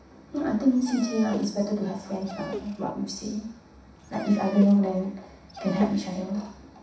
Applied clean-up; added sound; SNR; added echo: none; Dog; 14 dB; reverberation time 0.7 s.